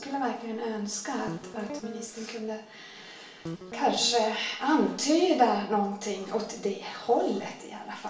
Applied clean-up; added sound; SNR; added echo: none; Guitar; 11 dB; reverberation time 0.4 s.